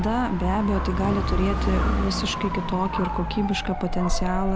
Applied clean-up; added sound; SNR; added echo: none; Motorcycle / Dog; 0 dB; none.